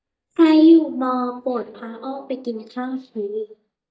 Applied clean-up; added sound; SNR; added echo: neural mask model DeepFilterNet 3.